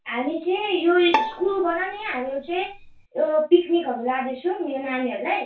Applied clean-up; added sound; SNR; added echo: none; Bowed string instrument; 7 dB; reverberation time 0.2 s.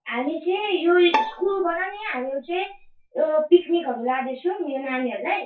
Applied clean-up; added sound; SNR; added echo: classical method WPE with log-MMSE.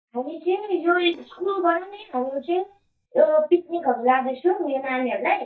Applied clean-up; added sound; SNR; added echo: neural mask model DeepFilterNet 3.